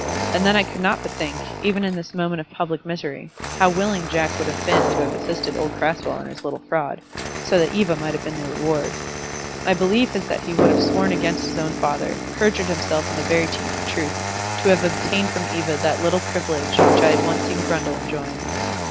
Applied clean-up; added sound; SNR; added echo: none; Drum + Engine starting; 2 dB; none.